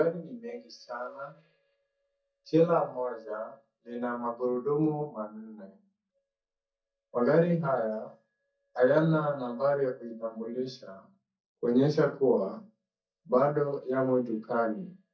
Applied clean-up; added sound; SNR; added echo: neural mask model DeepFilterNet 3.